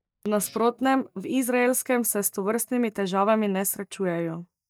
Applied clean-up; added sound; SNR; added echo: neural mask model DeepFilterNet 3.